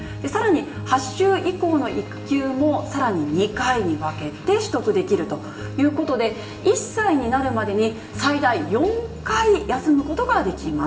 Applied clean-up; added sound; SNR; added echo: none; none; none; reverberation time 2.9 s.